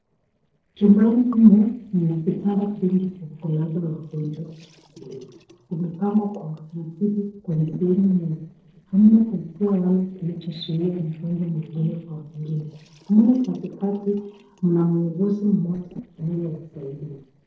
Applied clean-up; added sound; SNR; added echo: neural separator model SepFormer DNS4.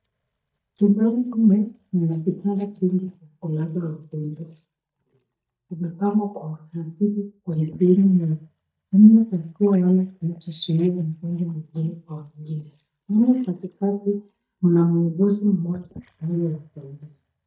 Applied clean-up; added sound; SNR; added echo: neural mask model DeepFilterNet 3.